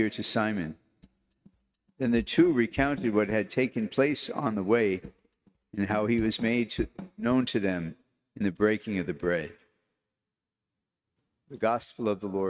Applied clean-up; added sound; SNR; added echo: neural mask model RNNoise.